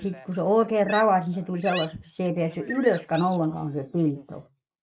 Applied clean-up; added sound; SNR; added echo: neural mask model Resemble Enhance denoiser.